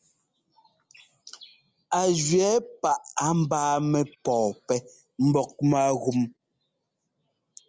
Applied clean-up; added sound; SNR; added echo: none; none; none; none.